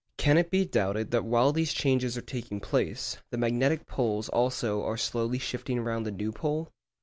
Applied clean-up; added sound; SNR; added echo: none; none; none; none.